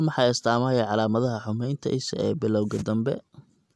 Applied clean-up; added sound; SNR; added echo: none; none; none; none.